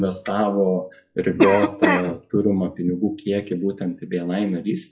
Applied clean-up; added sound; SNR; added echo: classical method WPE with log-MMSE.